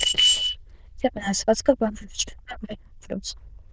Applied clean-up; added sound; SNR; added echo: neural diffusion model UNIVERSE++.